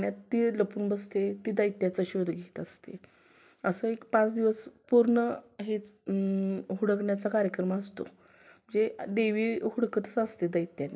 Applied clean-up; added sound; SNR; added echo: none; none; none; none.